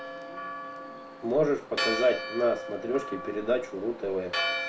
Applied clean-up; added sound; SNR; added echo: none; Church bell; 5 dB; reverberation time 0.3 s.